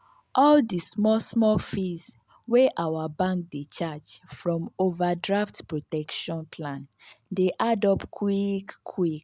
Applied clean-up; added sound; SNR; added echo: none; none; none; none.